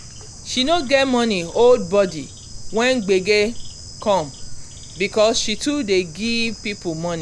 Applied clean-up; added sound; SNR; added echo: none; Bird / Insect; 12 dB; none.